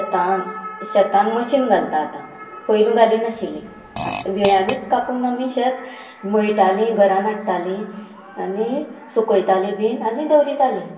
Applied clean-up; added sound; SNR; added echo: none; Fart; 10 dB; reverberation time 0.2 s.